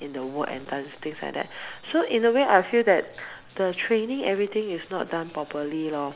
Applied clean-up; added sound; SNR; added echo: none; none; none; none.